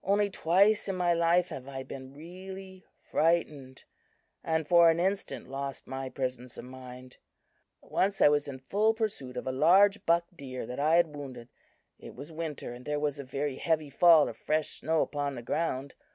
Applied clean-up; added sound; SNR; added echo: none; none; none; none.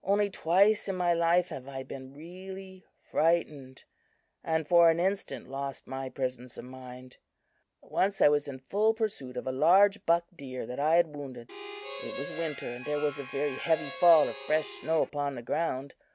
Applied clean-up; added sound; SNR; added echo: none; Harmonica; 12 dB; none.